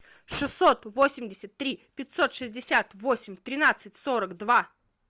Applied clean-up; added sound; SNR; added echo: none; none; none; none.